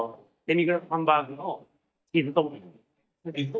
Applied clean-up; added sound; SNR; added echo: neural mask model DeepFilterNet 3.